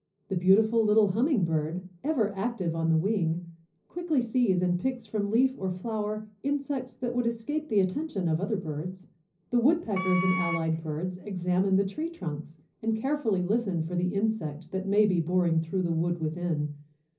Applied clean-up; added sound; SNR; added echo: none; Wind instrument, woodwind instrument; 7 dB; reverberation time 0.5 s.